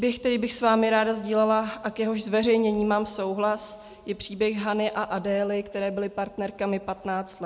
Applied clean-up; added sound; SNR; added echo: none; none; none; none.